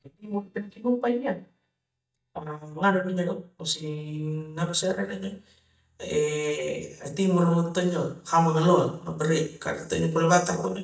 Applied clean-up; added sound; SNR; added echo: neural mask model DeepFilterNet 3.